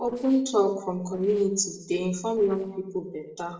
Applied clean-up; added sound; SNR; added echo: neural separator model SepFormer DNS4.